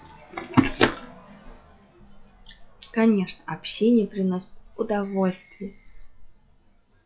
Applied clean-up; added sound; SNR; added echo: classical method log-MMSE.